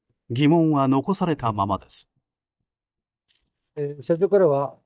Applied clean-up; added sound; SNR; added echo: neural mask model DeepFilterNet 3.